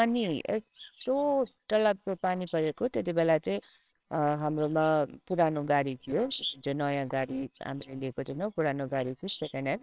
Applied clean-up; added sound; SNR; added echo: neural separator model SepFormer WHAMR!.